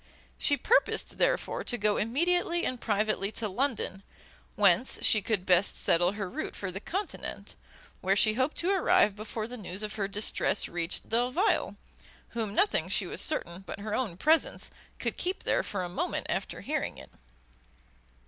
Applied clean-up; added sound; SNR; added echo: none; none; none; none.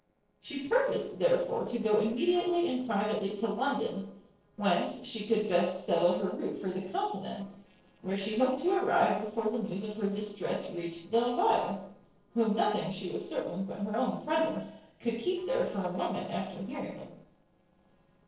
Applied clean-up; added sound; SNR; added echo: neural separator model SepFormer DNS4.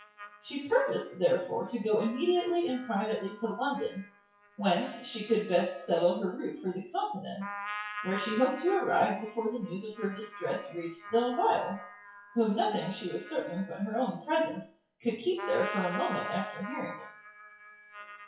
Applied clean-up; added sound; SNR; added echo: classical method WPE with log-MMSE.